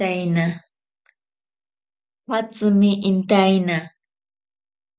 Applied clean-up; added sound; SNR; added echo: none; none; none; none.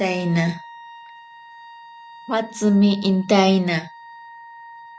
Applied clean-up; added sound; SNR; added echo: none; Wind instrument, woodwind instrument; 19 dB; none.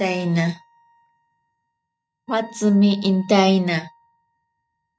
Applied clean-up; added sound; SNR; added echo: neural mask model RNNoise.